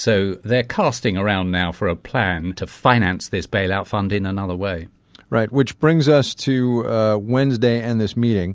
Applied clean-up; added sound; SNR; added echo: none; none; none; none.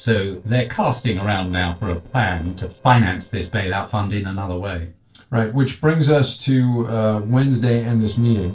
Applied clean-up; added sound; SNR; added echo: neural separator model SepFormer DNS4.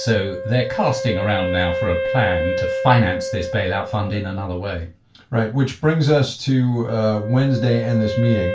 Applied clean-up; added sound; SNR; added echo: none; Wind instrument, woodwind instrument; 6 dB; reverberation time 0.3 s.